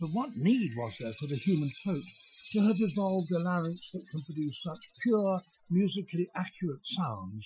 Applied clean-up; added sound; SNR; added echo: classical method Wiener filter.